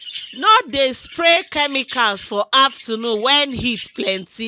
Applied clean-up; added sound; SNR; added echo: none; Chirp, tweet; 15 dB; none.